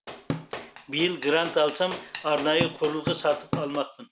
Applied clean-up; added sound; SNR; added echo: none; Drum / Drum kit; 8 dB; none.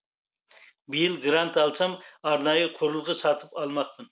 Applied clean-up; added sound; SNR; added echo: none; none; none; none.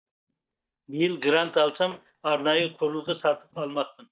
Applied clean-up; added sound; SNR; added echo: neural mask model DeepFilterNet 3.